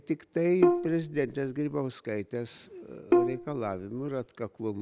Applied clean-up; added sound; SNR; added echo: none; Bowed string instrument; -3 dB; none.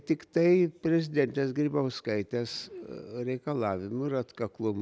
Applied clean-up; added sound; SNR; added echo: none; none; none; none.